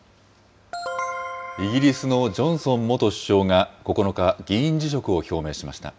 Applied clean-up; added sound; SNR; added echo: none; none; none; none.